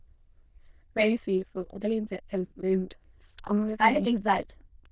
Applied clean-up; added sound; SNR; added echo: neural diffusion model UNIVERSE++.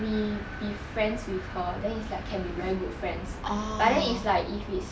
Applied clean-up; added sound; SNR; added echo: none; none; none; none.